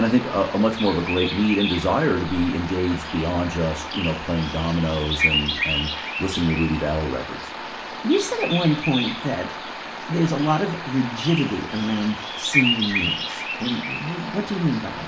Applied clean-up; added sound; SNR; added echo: none; Bird vocalization, bird call, bird song; 5 dB; reverberation time 0.3 s.